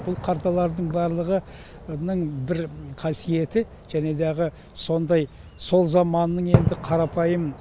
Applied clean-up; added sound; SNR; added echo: none; Fireworks; 8 dB; none.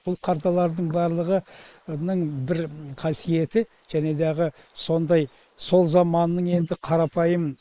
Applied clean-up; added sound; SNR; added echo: neural mask model Resemble Enhance denoiser.